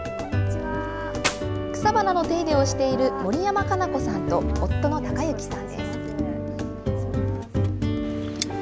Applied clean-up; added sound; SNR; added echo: none; Clapping; 4 dB; none.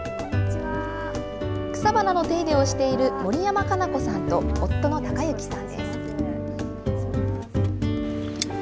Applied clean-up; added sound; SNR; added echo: none; none; none; none.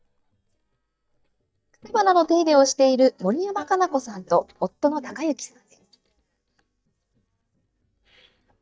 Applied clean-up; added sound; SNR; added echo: neural mask model DeepFilterNet 3.